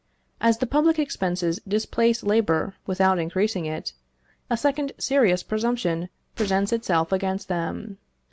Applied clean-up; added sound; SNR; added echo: none; Gunshot, gunfire; 19 dB; none.